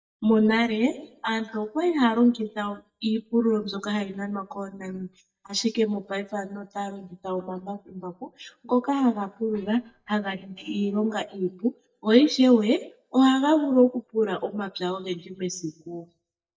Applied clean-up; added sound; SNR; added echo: neural mask model DeepFilterNet 3.